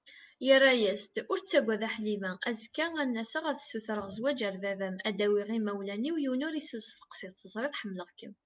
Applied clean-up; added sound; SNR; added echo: none; none; none; none.